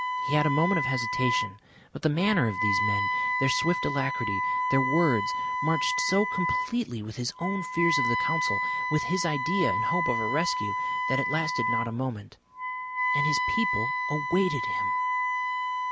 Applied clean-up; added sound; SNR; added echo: none; Wind instrument, woodwind instrument; -1 dB; none.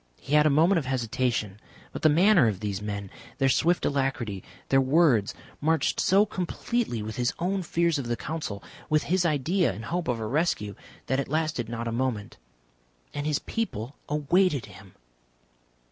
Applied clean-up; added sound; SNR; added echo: none; none; none; none.